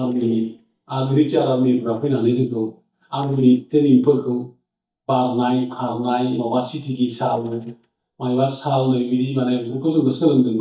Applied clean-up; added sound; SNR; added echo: neural mask model DeepFilterNet 3.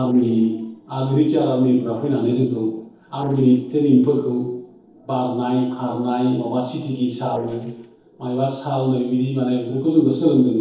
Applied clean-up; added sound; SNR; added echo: neural separator model SepFormer DNS4.